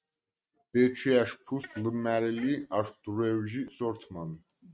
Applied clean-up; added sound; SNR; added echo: neural mask model RNNoise.